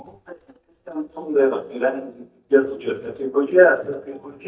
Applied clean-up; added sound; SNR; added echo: neural mask model DeepFilterNet 3.